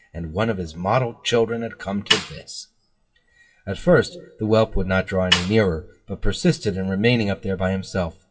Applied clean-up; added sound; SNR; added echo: classical method WPE with log-MMSE.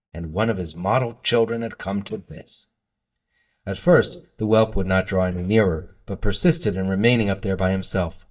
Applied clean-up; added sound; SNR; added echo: neural mask model DeepFilterNet 3.